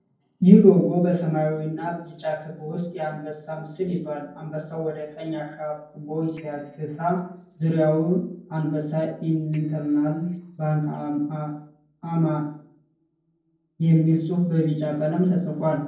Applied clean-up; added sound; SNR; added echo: neural separator model SepFormer DNS4.